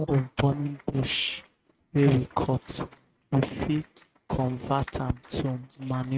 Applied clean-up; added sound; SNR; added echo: neural mask model RNNoise.